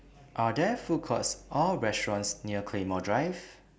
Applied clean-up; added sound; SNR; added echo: none; none; none; none.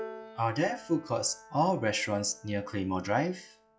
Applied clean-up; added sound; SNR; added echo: classical method log-MMSE.